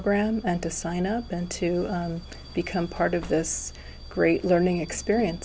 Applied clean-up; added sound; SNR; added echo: none; Bus / Alarm; 20 dB; none.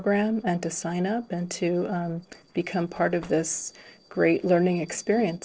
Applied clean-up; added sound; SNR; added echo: neural separator model SepFormer DNS4.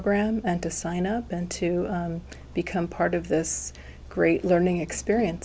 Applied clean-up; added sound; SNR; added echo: none; none; none; none.